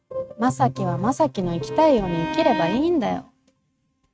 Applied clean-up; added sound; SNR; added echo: neural mask model RNNoise.